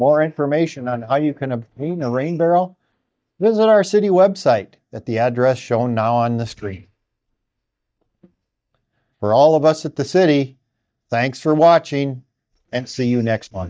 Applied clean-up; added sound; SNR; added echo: neural mask model DeepFilterNet 3.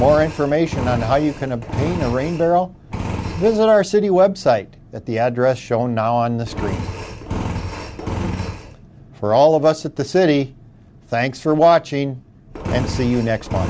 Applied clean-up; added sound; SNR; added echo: none; Engine; 10 dB; none.